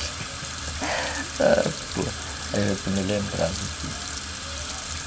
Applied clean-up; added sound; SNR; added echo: none; Sink (filling or washing) / Water tap, faucet; 5 dB; reverberation time 2.1 s.